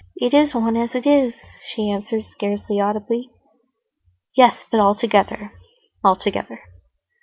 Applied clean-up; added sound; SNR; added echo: none; none; none; none.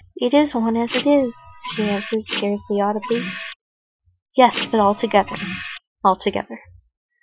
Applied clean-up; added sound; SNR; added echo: classical method Wiener filter.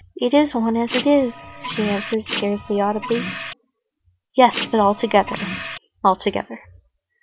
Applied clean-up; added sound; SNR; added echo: none; Printer; 9 dB; none.